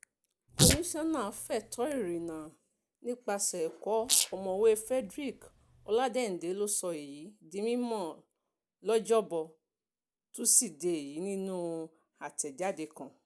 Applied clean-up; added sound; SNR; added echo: neural mask model Resemble Enhance denoiser.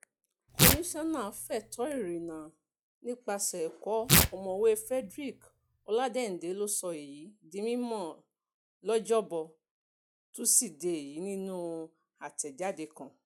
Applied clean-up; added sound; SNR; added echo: classical method log-MMSE.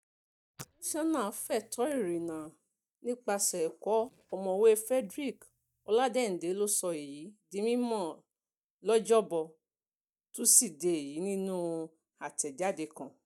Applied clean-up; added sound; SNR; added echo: neural mask model DeepFilterNet 3.